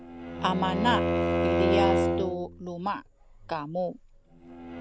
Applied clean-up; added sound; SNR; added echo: none; Bowed string instrument; -3 dB; none.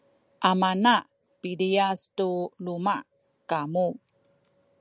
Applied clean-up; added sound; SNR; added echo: none; none; none; none.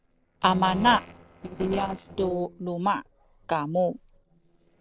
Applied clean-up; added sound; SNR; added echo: neural separator model SepFormer DNS4.